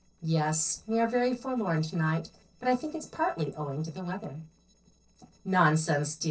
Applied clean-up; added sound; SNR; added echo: neural separator model SepFormer DNS4.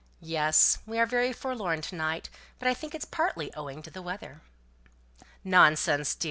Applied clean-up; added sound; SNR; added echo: none; none; none; none.